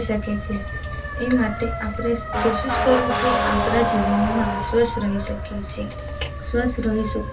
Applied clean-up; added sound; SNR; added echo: none; Motor vehicle (road) / Siren; 4 dB; reverberation time 0.2 s.